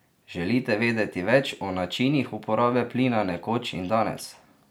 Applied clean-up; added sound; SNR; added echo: none; none; none; none.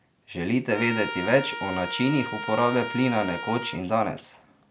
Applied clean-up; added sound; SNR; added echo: none; Trumpet; 9 dB; none.